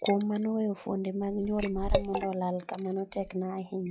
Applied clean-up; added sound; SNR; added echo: classical method log-MMSE.